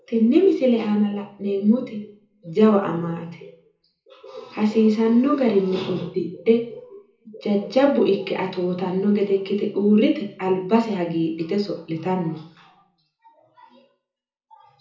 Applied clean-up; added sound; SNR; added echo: none; none; none; reverberation time 0.6 s.